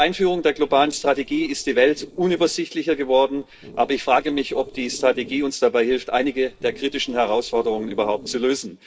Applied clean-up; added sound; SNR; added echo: neural separator model SepFormer DNS4.